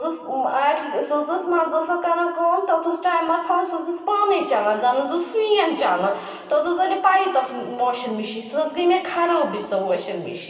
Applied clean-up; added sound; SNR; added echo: none; none; none; reverberation time 2.5 s.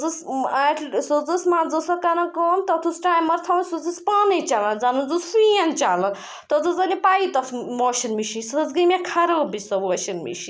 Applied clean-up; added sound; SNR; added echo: none; none; none; none.